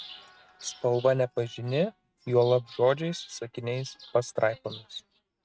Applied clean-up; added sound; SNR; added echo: neural mask model RNNoise.